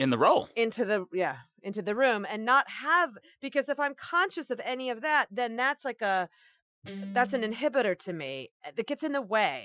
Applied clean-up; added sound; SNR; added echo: classical method Wiener filter.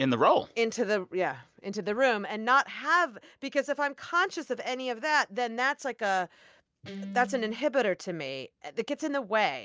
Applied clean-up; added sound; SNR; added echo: none; Guitar; 13 dB; none.